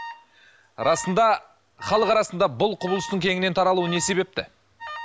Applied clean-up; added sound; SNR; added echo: none; Alarm; 15 dB; none.